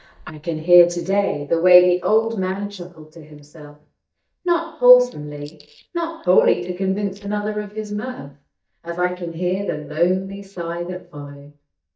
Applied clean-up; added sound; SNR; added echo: neural mask model DeepFilterNet 3.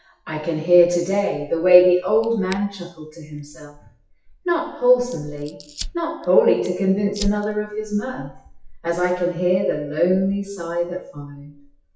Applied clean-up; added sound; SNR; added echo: classical method WPE with log-MMSE.